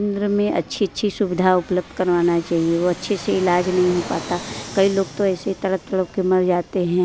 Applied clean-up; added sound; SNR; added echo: none; Fixed-wing aircraft, airplane; 17 dB; none.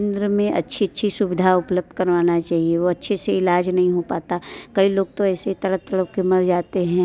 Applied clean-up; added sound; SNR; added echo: none; none; none; none.